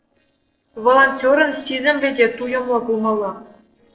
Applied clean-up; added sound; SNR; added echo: neural separator model SepFormer DNS4.